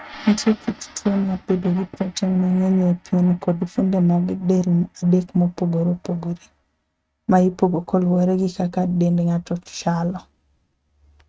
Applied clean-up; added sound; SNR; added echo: neural mask model RNNoise.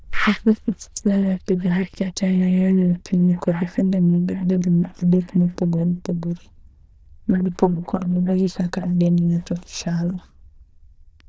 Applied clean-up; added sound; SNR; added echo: neural diffusion model UNIVERSE++.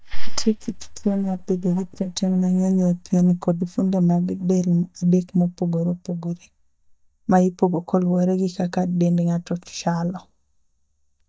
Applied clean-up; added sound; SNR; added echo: neural mask model DeepFilterNet 3.